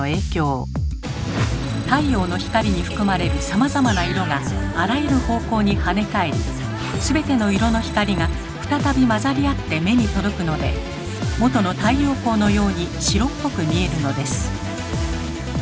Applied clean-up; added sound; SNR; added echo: none; Bass guitar; 4 dB; none.